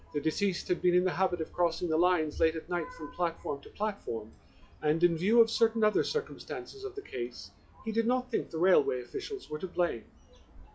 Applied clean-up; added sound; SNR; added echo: classical method log-MMSE.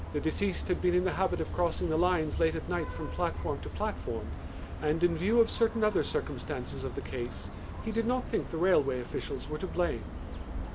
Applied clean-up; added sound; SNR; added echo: none; Vehicle horn, car horn, honking; 7 dB; none.